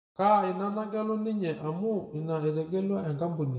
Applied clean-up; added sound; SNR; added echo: none; none; none; reverberation time 1.4 s.